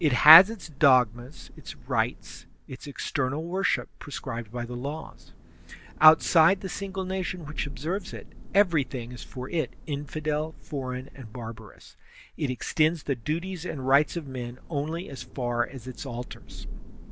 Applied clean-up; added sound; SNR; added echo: none; Thunder / Rain; 14 dB; none.